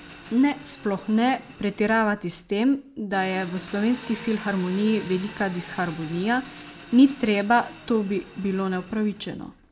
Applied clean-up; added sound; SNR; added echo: none; Engine; 19 dB; none.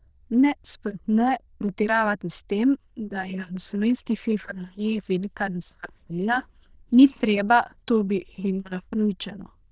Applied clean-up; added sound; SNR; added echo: neural diffusion model UNIVERSE++.